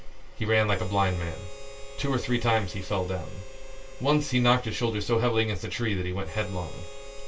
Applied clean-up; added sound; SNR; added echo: none; Harmonica; 19 dB; reverberation time 0.2 s.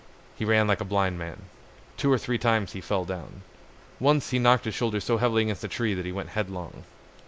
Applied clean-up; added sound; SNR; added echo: none; none; none; none.